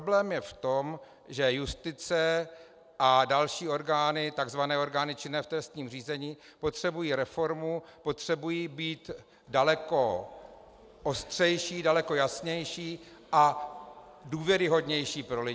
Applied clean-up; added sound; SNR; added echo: none; none; none; none.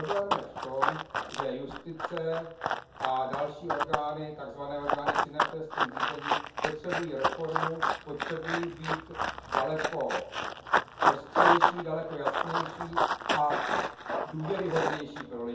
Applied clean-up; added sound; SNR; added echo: none; Run; -4 dB; reverberation time 0.6 s.